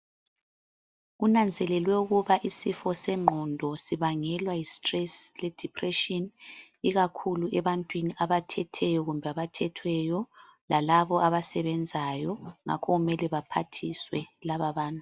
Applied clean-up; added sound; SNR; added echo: none; none; none; none.